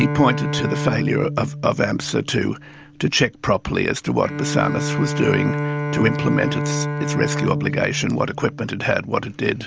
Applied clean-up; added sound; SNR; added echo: none; Bowed string instrument; 4 dB; none.